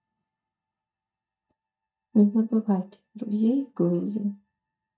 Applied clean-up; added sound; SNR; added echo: neural mask model DeepFilterNet 3.